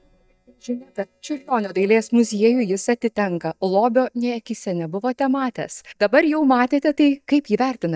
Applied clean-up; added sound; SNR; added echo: neural mask model DeepFilterNet 3.